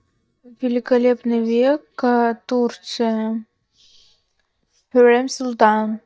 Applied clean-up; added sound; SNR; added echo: neural mask model DeepFilterNet 3.